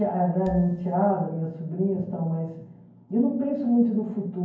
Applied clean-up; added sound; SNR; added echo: none; Marimba, xylophone; 15 dB; reverberation time 0.9 s.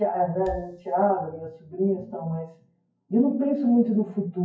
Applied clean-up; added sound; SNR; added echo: classical method WPE with log-MMSE.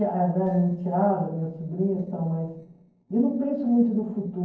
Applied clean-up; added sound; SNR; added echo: neural separator model SepFormer DNS4.